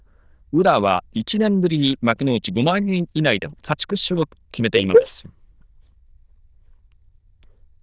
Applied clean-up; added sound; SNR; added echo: neural diffusion model UNIVERSE++.